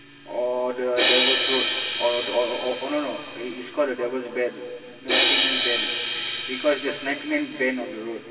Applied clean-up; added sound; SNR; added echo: none; Crash cymbal; 0 dB; reverberation time 2.4 s.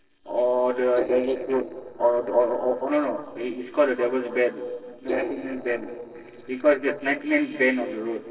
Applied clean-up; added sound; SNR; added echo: neural separator model SepFormer DNS4.